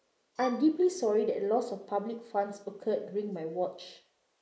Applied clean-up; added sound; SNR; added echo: neural mask model Resemble Enhance denoiser.